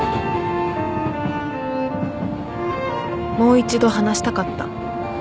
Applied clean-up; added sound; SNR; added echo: none; none; none; none.